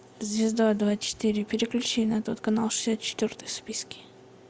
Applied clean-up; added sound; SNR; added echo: none; none; none; none.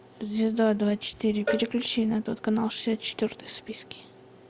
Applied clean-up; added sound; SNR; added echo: none; Cowbell; 10 dB; none.